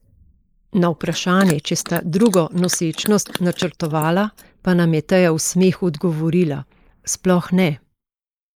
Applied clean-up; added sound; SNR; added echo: neural mask model Resemble Enhance denoiser.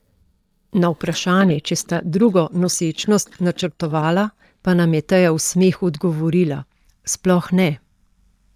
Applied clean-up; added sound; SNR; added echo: neural mask model DeepFilterNet 3.